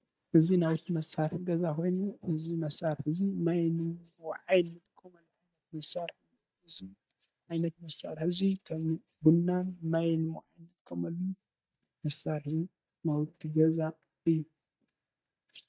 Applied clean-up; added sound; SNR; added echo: neural mask model DeepFilterNet 3.